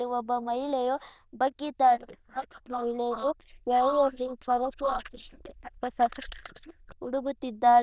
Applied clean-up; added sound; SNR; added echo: neural diffusion model UNIVERSE++.